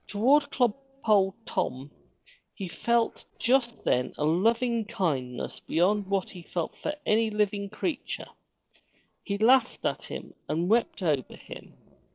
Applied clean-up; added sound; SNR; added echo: neural separator model SepFormer DNS4.